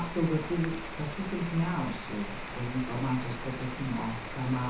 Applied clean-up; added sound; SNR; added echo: none; Rain; 6 dB; reverberation time 0.5 s.